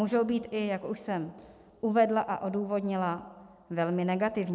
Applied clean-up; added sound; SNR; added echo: none; none; none; none.